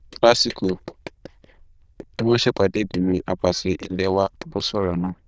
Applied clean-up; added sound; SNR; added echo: neural diffusion model UNIVERSE++.